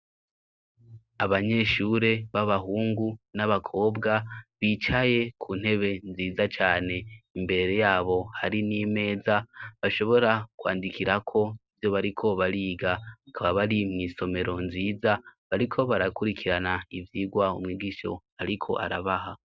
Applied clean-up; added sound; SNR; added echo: none; none; none; none.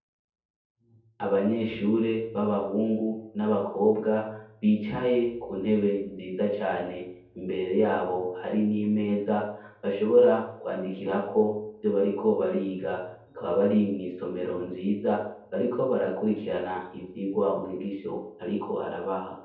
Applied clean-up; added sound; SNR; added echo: none; none; none; reverberation time 0.7 s.